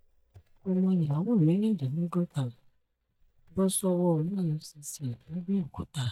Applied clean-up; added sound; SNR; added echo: neural mask model DeepFilterNet 3.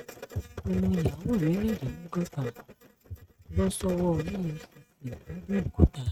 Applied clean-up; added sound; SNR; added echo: neural mask model RNNoise.